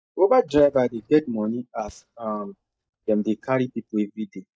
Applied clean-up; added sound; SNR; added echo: neural mask model DeepFilterNet 3.